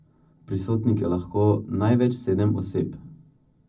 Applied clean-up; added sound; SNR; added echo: none; none; none; reverberation time 0.4 s.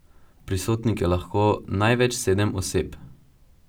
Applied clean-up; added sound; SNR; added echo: none; none; none; none.